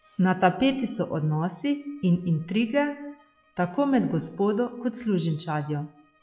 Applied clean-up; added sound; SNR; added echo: classical method log-MMSE.